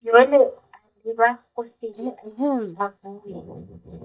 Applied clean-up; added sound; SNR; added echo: neural mask model DeepFilterNet 3.